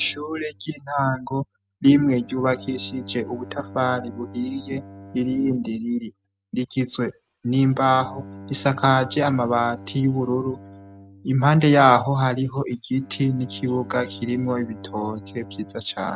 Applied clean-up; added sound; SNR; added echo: neural mask model RNNoise.